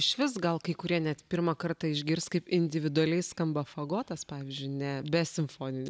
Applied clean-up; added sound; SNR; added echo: none; none; none; none.